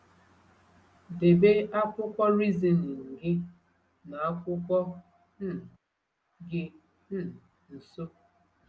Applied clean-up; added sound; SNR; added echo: none; none; none; none.